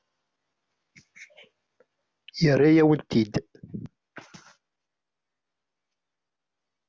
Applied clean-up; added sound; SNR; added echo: none; none; none; none.